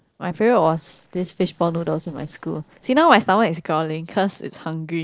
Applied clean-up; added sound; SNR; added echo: neural separator model SepFormer DNS4.